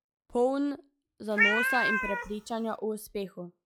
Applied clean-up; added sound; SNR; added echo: classical method log-MMSE.